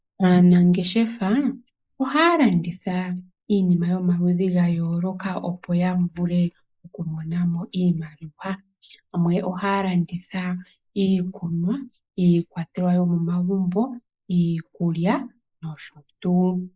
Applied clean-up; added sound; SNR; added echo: neural mask model Resemble Enhance denoiser.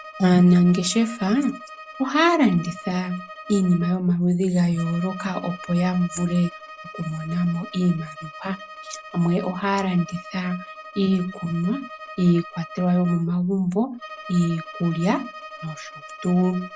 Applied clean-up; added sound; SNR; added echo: none; Bowed string instrument; 16 dB; none.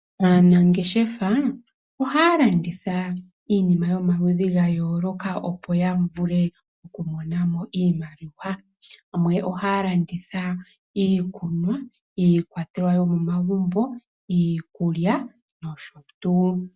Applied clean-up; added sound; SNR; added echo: none; none; none; none.